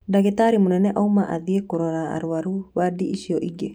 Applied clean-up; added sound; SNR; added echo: none; none; none; none.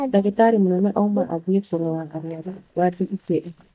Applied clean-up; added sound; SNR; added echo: neural mask model DeepFilterNet 3.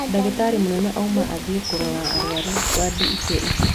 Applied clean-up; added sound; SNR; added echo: none; Bird vocalization, bird call, bird song; 1 dB; none.